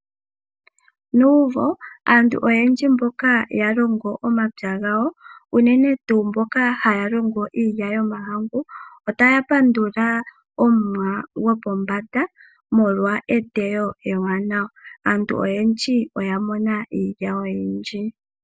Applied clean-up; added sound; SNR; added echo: none; none; none; none.